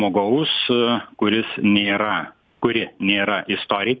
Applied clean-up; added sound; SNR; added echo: none; none; none; none.